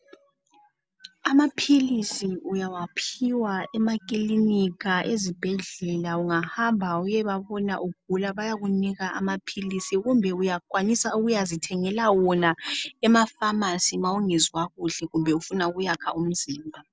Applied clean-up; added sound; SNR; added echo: none; none; none; none.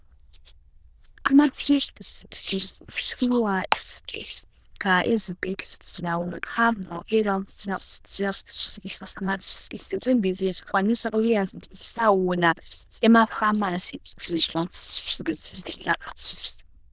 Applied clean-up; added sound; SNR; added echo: neural diffusion model UNIVERSE++.